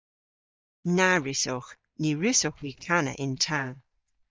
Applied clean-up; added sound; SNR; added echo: neural mask model DeepFilterNet 3.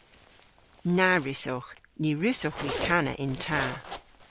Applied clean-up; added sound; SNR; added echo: none; Zipper (clothing); 11 dB; none.